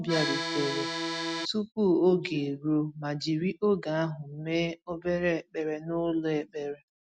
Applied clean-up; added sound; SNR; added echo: none; Accordion; 2 dB; none.